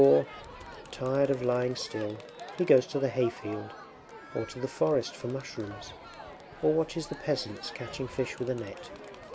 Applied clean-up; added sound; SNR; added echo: none; Crowd; 15 dB; none.